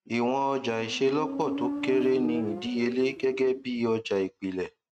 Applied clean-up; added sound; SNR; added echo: neural mask model RNNoise.